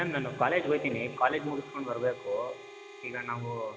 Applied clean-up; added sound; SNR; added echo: none; Harmonica; 15 dB; none.